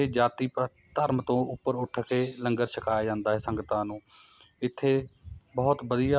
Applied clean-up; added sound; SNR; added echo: none; none; none; none.